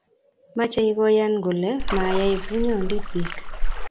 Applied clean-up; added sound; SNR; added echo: none; Splash, splatter; -1 dB; none.